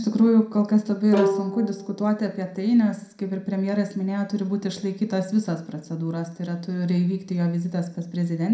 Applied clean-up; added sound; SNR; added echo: none; Bowed string instrument; 6 dB; reverberation time 0.4 s.